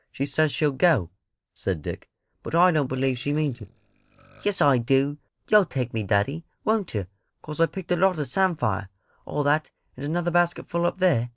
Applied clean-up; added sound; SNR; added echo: neural separator model SepFormer DNS4.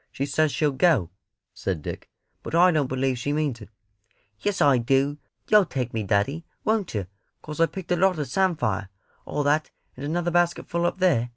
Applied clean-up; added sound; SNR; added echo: none; none; none; none.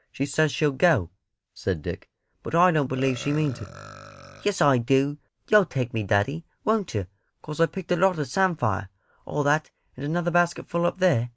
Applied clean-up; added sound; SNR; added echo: none; Burping, eructation; 18 dB; none.